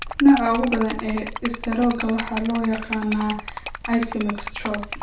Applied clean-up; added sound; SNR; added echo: none; Liquid; 9 dB; reverberation time 0.4 s.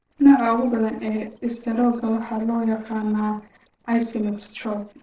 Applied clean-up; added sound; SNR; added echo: neural separator model SepFormer DNS4.